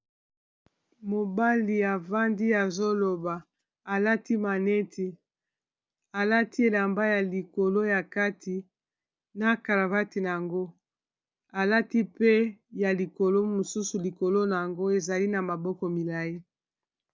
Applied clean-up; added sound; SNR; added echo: none; none; none; none.